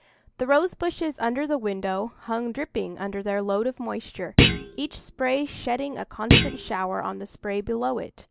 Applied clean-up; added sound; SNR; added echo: none; Thump, thud; -3 dB; none.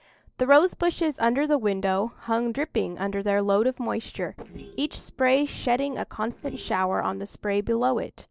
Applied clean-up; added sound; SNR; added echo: neural separator model SepFormer DNS4.